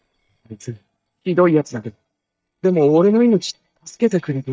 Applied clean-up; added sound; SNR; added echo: neural mask model DeepFilterNet 3.